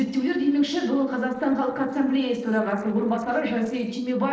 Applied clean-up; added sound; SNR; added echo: neural separator model SepFormer DNS4.